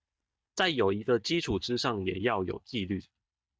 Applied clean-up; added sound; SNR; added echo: neural mask model DeepFilterNet 3.